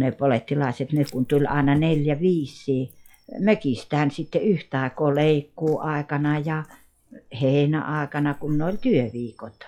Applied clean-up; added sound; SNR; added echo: classical method log-MMSE.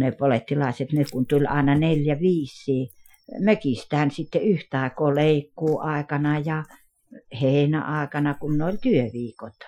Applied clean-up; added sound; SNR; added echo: classical method Wiener filter.